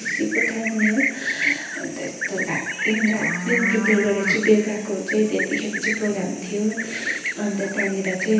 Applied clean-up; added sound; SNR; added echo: none; Livestock, farm animals, working animals; 3 dB; reverberation time 0.9 s.